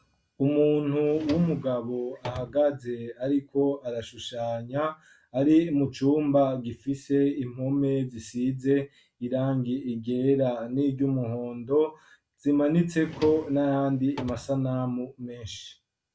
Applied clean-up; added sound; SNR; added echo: none; Drawer open or close; 15 dB; none.